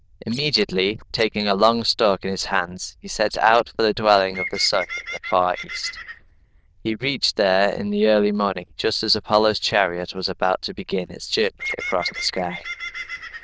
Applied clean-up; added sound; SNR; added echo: neural diffusion model UNIVERSE++.